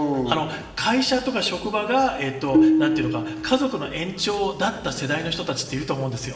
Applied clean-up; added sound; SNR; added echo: none; Tabla; -1 dB; reverberation time 2.9 s.